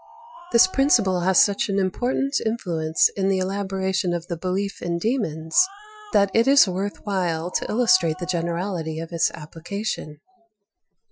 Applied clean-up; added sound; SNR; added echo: classical method Wiener filter.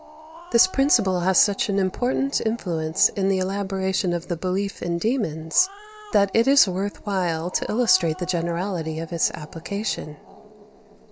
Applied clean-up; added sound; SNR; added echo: none; Growling; 20 dB; none.